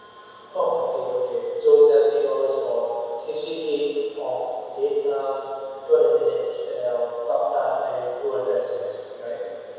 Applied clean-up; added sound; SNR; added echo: none; none; none; reverberation time 1.9 s.